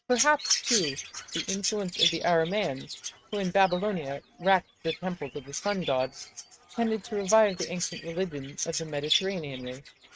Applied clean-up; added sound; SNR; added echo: neural mask model RNNoise.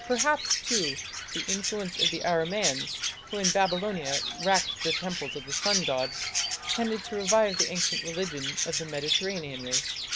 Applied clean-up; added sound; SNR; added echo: none; Chirp, tweet; 0 dB; none.